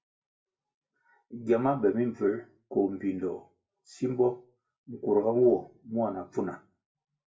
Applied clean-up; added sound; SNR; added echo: none; none; none; reverberation time 0.2 s.